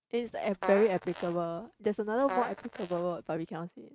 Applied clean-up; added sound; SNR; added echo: neural mask model RNNoise.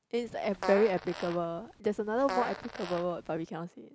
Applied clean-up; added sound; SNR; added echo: none; Fart; 10 dB; none.